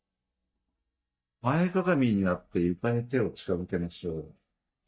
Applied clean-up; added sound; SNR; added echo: neural mask model DeepFilterNet 3.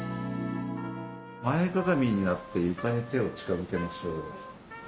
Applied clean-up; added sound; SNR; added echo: none; Trumpet; 15 dB; none.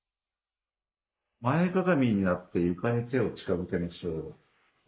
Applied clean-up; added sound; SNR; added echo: neural mask model Resemble Enhance denoiser.